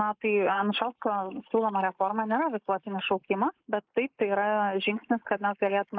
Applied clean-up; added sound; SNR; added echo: neural mask model Resemble Enhance denoiser.